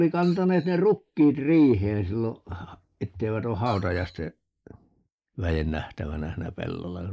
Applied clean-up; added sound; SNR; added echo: neural mask model Resemble Enhance denoiser.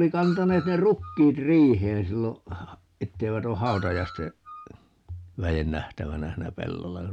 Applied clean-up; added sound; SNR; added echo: none; Screech; 17 dB; none.